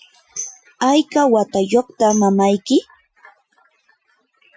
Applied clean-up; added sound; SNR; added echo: classical method Wiener filter.